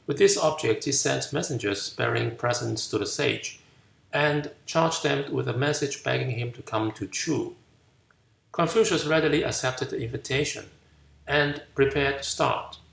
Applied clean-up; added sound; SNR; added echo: none; none; none; none.